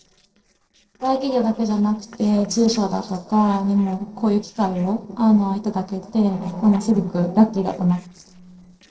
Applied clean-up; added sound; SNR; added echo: neural separator model SepFormer DNS4.